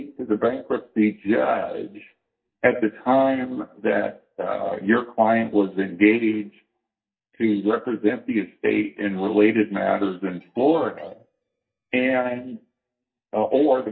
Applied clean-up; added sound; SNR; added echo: neural mask model DeepFilterNet 3.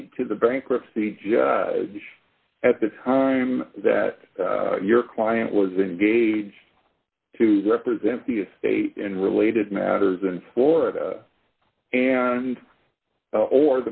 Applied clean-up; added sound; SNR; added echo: none; none; none; none.